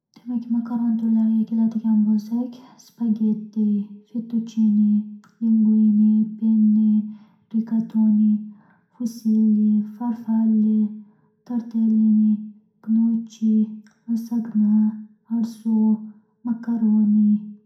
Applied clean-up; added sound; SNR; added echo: none; none; none; reverberation time 0.5 s.